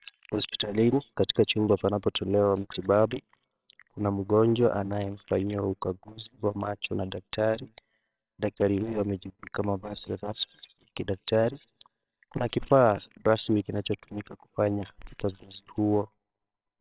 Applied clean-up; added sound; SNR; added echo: neural separator model SepFormer WHAMR!.